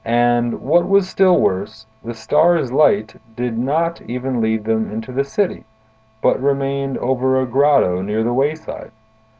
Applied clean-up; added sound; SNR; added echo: none; none; none; none.